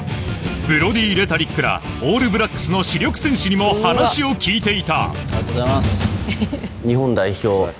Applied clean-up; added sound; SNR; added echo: none; none; none; none.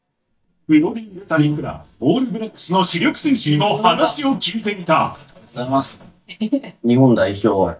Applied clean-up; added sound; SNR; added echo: neural mask model DeepFilterNet 3.